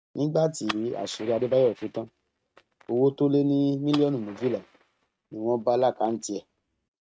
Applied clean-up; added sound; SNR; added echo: neural mask model RNNoise.